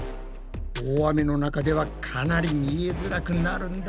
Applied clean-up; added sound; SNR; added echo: none; none; none; none.